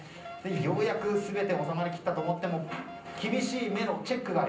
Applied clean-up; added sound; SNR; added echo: none; Wind instrument, woodwind instrument; 14 dB; reverberation time 0.6 s.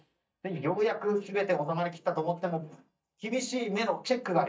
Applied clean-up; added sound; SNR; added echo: neural mask model DeepFilterNet 3.